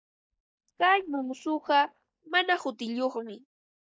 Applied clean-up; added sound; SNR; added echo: neural mask model DeepFilterNet 3.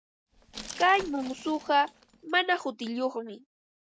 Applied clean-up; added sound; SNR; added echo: none; Glass; 17 dB; none.